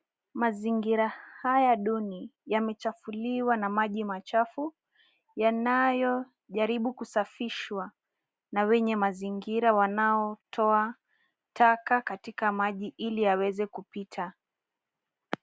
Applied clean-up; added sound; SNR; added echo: none; none; none; none.